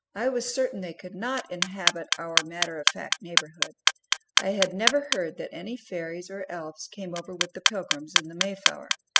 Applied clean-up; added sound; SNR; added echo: classical method spectral subtraction.